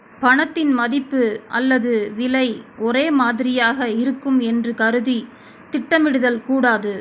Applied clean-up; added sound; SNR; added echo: none; none; none; none.